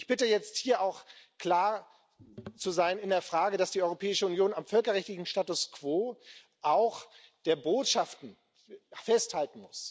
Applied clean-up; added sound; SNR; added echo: none; none; none; none.